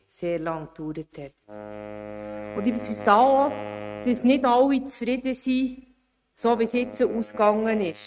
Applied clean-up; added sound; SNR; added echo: neural mask model RNNoise.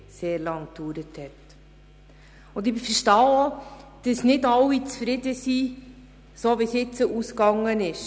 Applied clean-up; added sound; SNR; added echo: none; none; none; none.